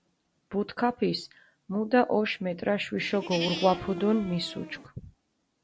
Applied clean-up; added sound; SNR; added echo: none; Livestock, farm animals, working animals; 9 dB; none.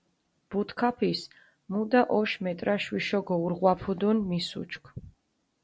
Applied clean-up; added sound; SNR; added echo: none; none; none; none.